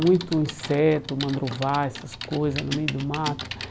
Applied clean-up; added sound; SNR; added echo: none; Typing; 11 dB; none.